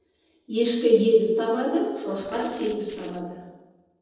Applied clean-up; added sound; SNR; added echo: neural separator model SepFormer DNS4.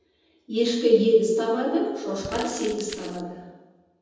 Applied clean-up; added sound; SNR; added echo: none; Crumpling, crinkling; 17 dB; reverberation time 1.1 s.